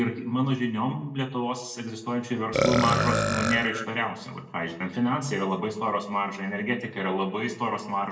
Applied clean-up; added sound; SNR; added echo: none; Burping, eructation; 0 dB; reverberation time 0.6 s.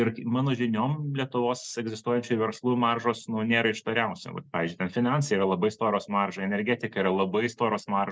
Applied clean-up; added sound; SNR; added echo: none; none; none; none.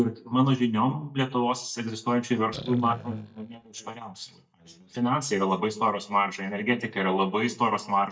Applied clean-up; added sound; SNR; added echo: neural mask model DeepFilterNet 3.